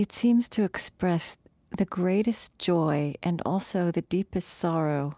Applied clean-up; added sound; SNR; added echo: none; none; none; none.